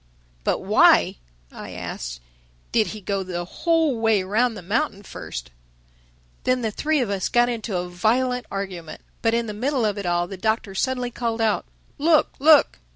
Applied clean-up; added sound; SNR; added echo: none; none; none; none.